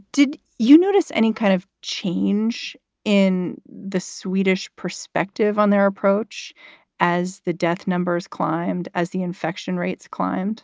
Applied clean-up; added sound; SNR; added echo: none; none; none; none.